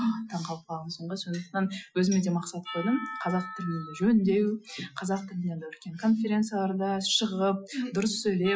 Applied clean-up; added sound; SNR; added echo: classical method Wiener filter.